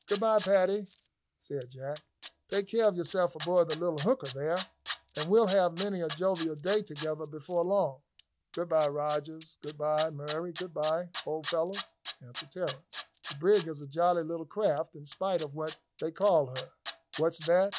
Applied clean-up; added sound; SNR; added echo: none; Tools; 7 dB; none.